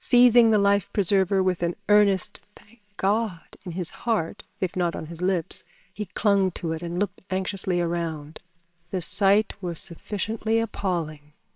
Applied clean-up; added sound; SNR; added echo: neural separator model SepFormer WHAMR!.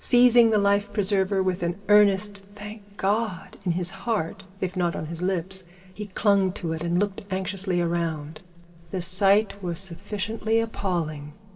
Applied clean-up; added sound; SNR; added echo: none; Wind; 12 dB; reverberation time 1.9 s.